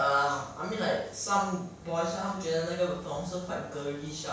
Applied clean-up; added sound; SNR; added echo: none; none; none; reverberation time 0.7 s.